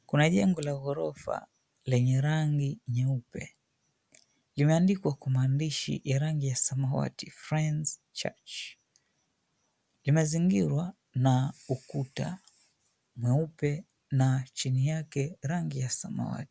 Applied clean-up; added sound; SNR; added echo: none; none; none; none.